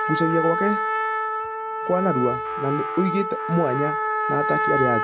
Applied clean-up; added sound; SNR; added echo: none; Trumpet; 0 dB; none.